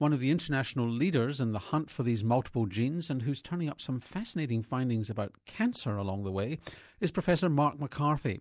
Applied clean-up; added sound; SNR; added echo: none; none; none; none.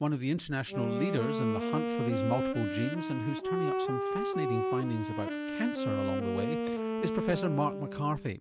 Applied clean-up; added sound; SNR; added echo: none; Wind instrument, woodwind instrument; 0 dB; none.